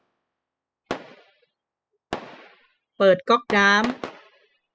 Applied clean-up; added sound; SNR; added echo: classical method spectral subtraction.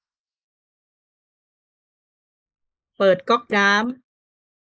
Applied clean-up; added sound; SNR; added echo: neural mask model Resemble Enhance denoiser.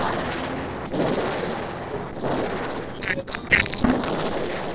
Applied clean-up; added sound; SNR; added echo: neural separator model SepFormer DNS4.